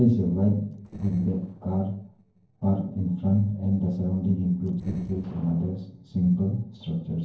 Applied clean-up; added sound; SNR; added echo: neural separator model SepFormer DNS4.